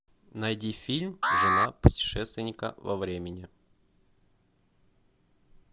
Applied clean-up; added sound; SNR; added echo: none; Alarm; -2 dB; none.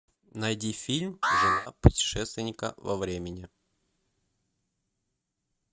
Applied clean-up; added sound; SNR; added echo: neural mask model RNNoise.